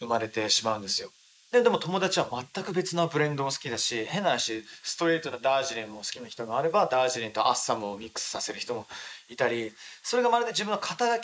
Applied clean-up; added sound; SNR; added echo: neural mask model Resemble Enhance denoiser.